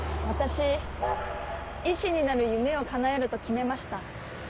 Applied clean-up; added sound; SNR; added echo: none; Train; 10 dB; none.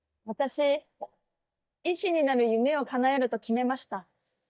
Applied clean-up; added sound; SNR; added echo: neural mask model DeepFilterNet 3.